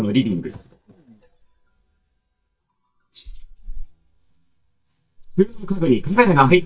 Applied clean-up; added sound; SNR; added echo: neural mask model DeepFilterNet 3.